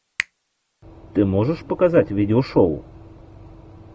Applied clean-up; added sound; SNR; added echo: none; Finger snapping; 15 dB; none.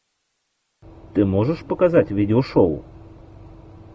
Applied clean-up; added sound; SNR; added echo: none; none; none; none.